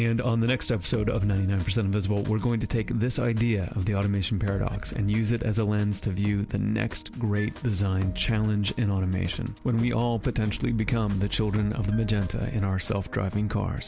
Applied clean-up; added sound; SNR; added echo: none; Wind instrument, woodwind instrument; 20 dB; none.